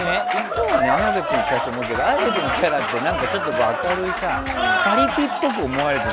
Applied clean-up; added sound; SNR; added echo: none; Applause / Cheering; -1 dB; none.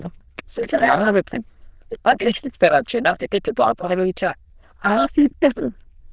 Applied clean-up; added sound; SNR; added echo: neural diffusion model UNIVERSE++.